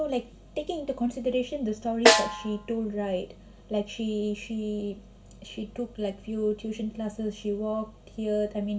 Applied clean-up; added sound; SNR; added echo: none; Snare drum; -4 dB; reverberation time 0.2 s.